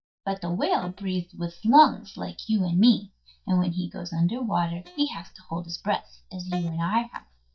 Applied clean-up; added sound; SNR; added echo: neural mask model DeepFilterNet 3.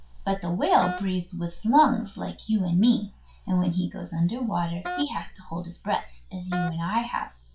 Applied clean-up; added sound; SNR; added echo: none; Wind instrument, woodwind instrument; 10 dB; reverberation time 0.2 s.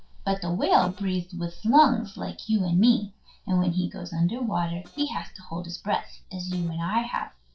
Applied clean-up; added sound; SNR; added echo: neural separator model SepFormer DNS4.